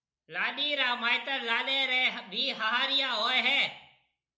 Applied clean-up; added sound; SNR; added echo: none; none; none; none.